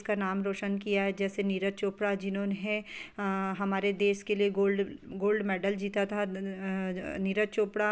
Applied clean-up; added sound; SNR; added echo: none; none; none; none.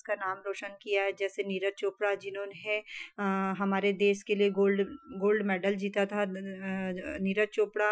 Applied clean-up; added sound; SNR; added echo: classical method Wiener filter.